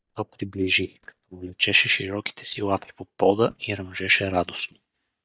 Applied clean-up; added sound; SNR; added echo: neural mask model DeepFilterNet 3.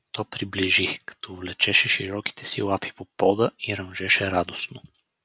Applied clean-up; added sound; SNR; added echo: none; none; none; none.